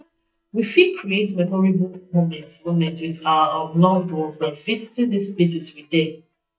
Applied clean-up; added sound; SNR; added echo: neural mask model DeepFilterNet 3.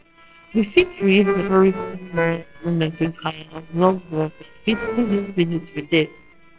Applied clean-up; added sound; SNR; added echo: neural separator model SepFormer WHAMR!.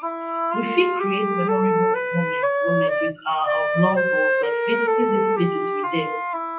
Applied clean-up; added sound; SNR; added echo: classical method WPE with log-MMSE.